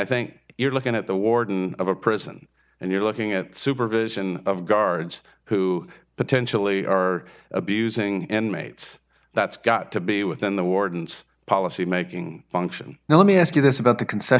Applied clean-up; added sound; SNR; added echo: none; none; none; none.